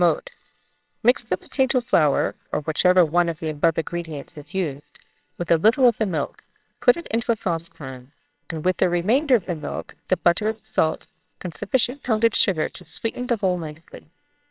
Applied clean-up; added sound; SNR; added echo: neural separator model SepFormer WHAMR!.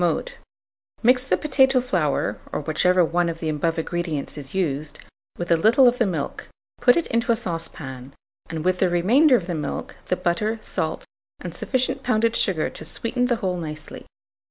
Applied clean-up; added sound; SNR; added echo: none; none; none; none.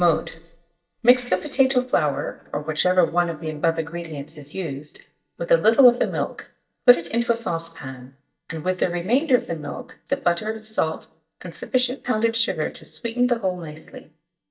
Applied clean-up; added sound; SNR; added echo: neural mask model DeepFilterNet 3.